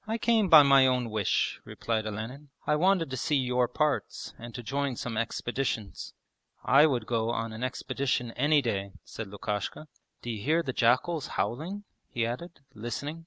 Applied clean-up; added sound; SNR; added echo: none; none; none; none.